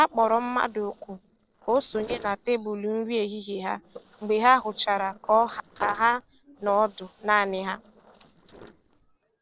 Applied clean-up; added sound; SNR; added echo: neural separator model SepFormer DNS4.